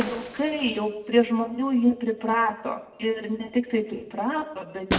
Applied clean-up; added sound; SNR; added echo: none; Shatter; 10 dB; reverberation time 0.8 s.